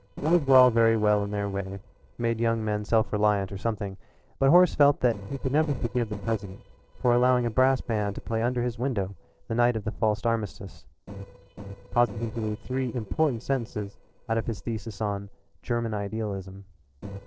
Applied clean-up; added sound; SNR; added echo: neural separator model SepFormer DNS4.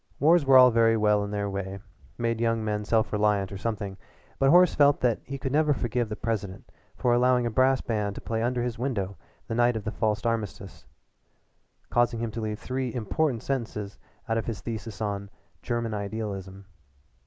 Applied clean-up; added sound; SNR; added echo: none; none; none; none.